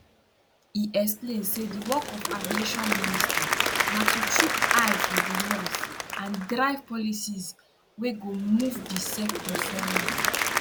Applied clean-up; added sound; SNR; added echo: none; Applause / Crowd; -1 dB; none.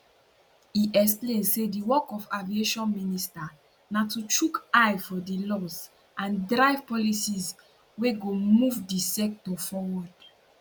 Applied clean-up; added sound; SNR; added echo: none; none; none; none.